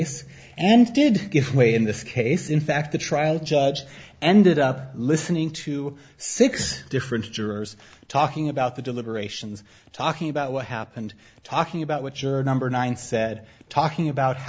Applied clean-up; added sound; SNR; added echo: none; none; none; none.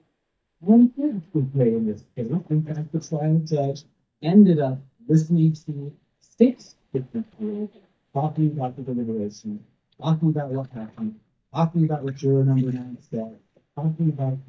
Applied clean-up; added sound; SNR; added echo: neural mask model DeepFilterNet 3.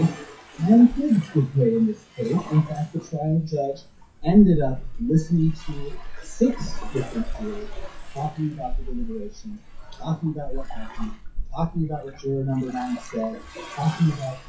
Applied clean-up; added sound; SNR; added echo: classical method WPE with log-MMSE.